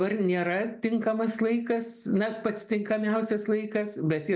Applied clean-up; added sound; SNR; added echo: none; none; none; none.